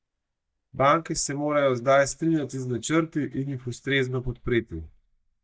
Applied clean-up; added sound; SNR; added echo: neural mask model DeepFilterNet 3.